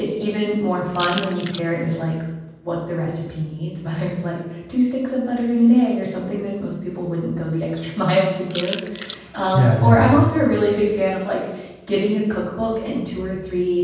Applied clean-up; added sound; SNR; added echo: none; Chewing, mastication / Crushing; 7 dB; reverberation time 1.2 s.